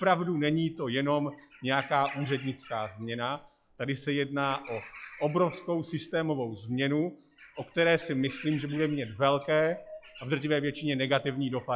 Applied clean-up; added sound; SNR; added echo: classical method log-MMSE.